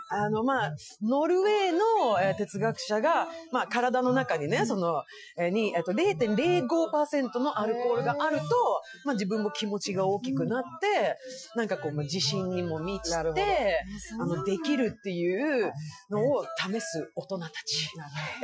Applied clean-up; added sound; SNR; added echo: classical method Wiener filter.